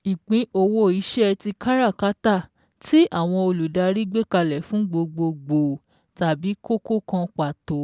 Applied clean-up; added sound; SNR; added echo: none; none; none; none.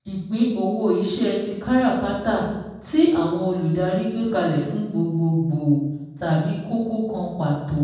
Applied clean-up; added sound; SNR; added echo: none; none; none; reverberation time 1.1 s.